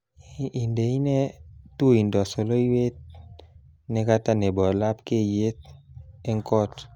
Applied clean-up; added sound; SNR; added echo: none; none; none; none.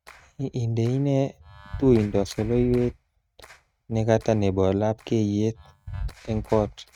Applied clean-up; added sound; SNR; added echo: neural mask model RNNoise.